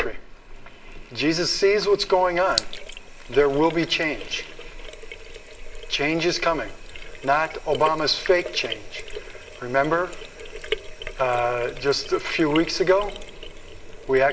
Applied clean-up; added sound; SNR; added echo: none; Sink (filling or washing); 10 dB; reverberation time 2.3 s.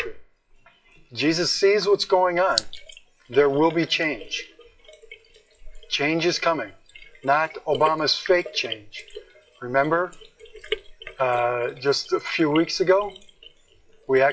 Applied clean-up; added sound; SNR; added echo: classical method WPE with log-MMSE.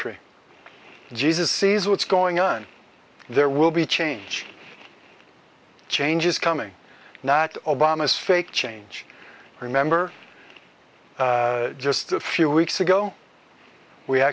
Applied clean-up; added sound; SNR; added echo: none; none; none; none.